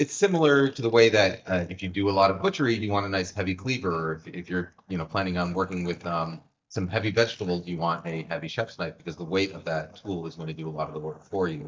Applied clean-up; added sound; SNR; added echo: neural mask model DeepFilterNet 3.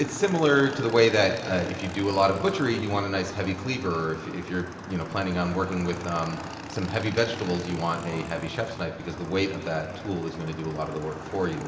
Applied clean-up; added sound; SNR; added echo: none; Motorcycle / Engine; 13 dB; reverberation time 2.3 s.